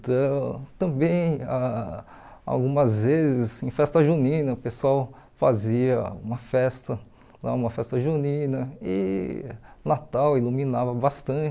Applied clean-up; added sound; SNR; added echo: none; none; none; none.